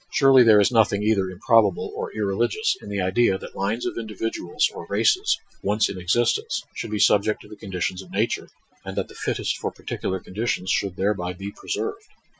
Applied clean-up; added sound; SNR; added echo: classical method Wiener filter.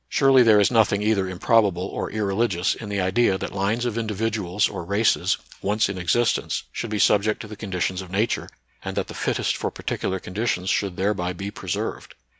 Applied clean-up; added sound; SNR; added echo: none; none; none; none.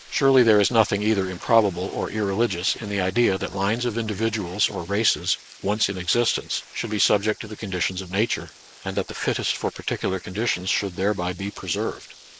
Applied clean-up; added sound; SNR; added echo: neural mask model Resemble Enhance denoiser.